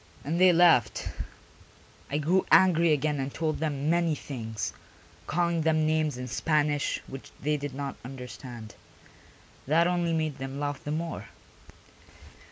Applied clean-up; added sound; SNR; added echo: none; none; none; none.